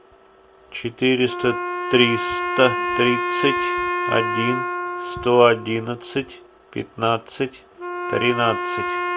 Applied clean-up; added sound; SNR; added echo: none; Wind instrument, woodwind instrument; 4 dB; none.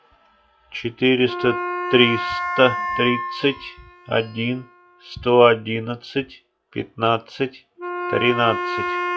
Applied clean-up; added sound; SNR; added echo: classical method log-MMSE.